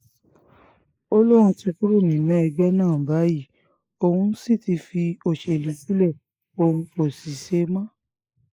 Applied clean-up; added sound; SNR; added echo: neural mask model Resemble Enhance denoiser.